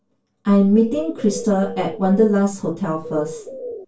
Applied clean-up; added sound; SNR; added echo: none; Bird; 12 dB; reverberation time 0.2 s.